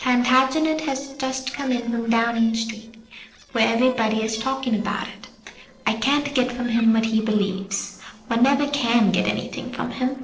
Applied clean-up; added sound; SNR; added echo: neural separator model SepFormer DNS4.